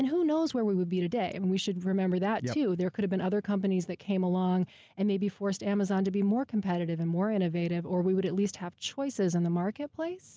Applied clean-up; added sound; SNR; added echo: none; none; none; none.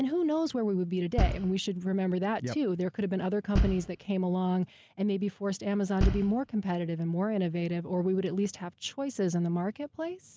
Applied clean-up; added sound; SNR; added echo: none; Bass drum; 1 dB; none.